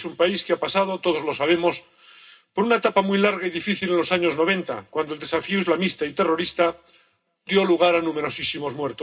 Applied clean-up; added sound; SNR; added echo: none; none; none; reverberation time 0.2 s.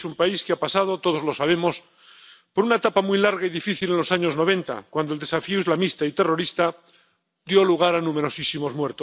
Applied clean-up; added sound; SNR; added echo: none; none; none; none.